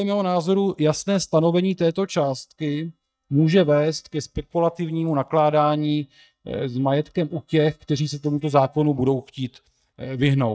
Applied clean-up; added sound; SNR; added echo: neural mask model DeepFilterNet 3.